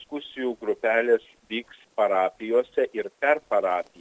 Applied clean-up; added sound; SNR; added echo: none; none; none; none.